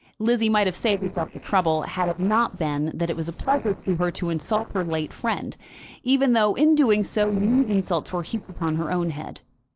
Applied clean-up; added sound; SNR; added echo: neural separator model SepFormer DNS4.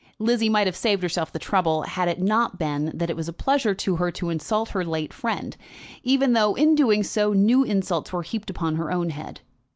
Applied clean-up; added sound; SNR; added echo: none; none; none; none.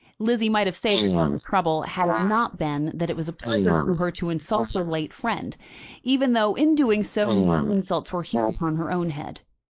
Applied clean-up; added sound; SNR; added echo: neural mask model Resemble Enhance denoiser.